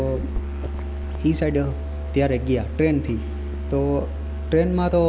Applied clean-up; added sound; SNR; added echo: none; Musical instrument; 5 dB; none.